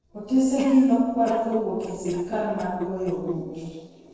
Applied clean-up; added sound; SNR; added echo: neural separator model SepFormer DNS4.